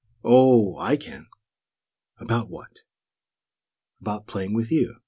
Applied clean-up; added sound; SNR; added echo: none; none; none; none.